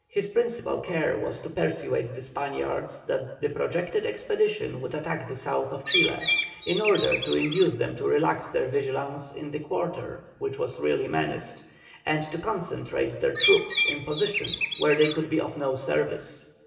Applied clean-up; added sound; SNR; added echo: none; Bird; 0 dB; reverberation time 1.1 s.